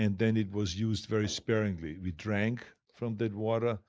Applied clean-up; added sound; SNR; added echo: none; none; none; none.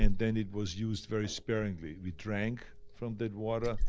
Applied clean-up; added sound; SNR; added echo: none; Liquid; -1 dB; none.